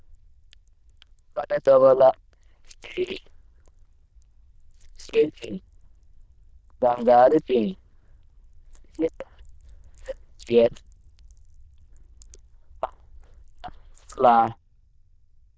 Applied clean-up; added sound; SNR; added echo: neural diffusion model UNIVERSE++.